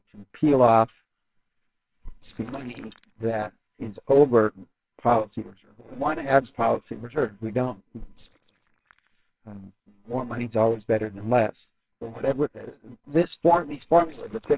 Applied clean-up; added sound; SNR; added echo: neural separator model SepFormer WHAMR!.